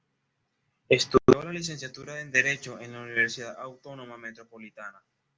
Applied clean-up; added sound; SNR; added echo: none; none; none; none.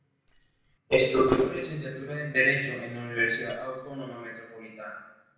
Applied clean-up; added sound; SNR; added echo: neural separator model SepFormer DNS4.